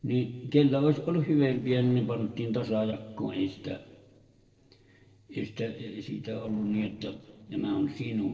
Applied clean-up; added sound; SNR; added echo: neural separator model SepFormer DNS4.